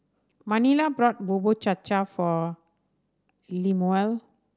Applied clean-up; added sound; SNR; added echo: none; none; none; none.